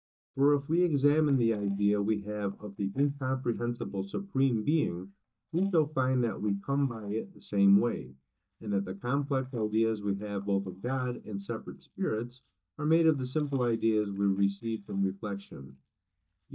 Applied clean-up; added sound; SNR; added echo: neural mask model DeepFilterNet 3.